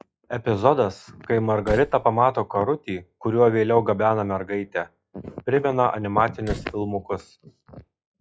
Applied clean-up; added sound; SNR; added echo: classical method log-MMSE.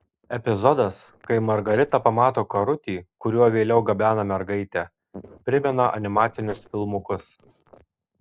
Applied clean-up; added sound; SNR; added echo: neural separator model SepFormer DNS4.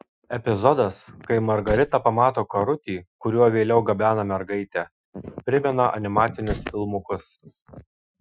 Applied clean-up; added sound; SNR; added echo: classical method Wiener filter.